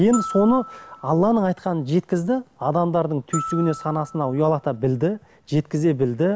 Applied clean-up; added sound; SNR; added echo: none; Glockenspiel; 15 dB; none.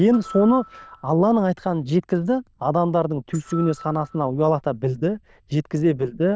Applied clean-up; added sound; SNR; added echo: neural diffusion model UNIVERSE++.